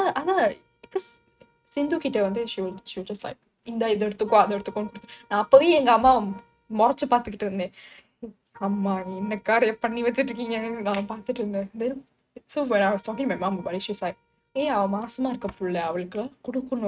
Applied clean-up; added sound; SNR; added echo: neural mask model RNNoise.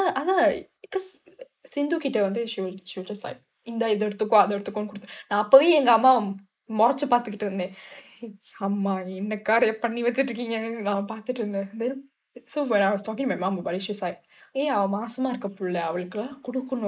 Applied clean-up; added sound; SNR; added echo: neural mask model Resemble Enhance denoiser.